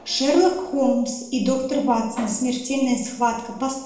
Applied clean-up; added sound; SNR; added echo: none; none; none; reverberation time 0.8 s.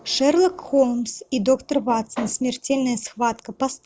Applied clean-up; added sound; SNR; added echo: none; none; none; none.